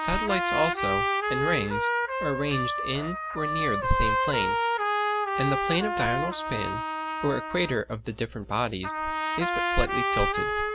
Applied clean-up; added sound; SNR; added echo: none; Trumpet; -1 dB; none.